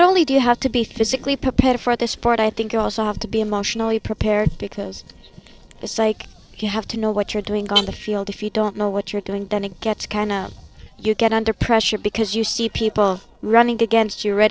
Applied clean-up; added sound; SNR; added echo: neural separator model SepFormer DNS4.